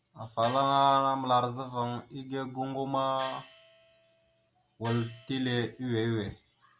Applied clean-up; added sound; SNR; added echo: none; Gong; 20 dB; none.